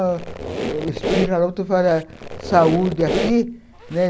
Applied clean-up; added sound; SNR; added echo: none; Squeak; 6 dB; none.